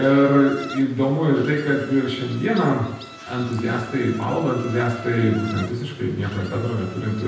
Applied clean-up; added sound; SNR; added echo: none; Insect; 16 dB; reverberation time 0.9 s.